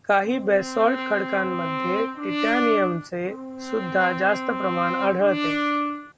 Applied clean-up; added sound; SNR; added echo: none; Brass instrument; 4 dB; none.